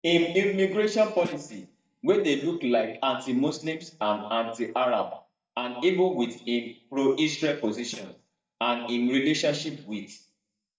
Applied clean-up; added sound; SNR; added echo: neural mask model DeepFilterNet 3.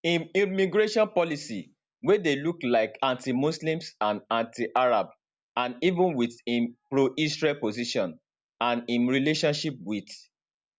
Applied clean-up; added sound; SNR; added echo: none; none; none; none.